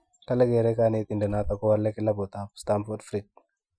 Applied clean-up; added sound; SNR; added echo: classical method Wiener filter.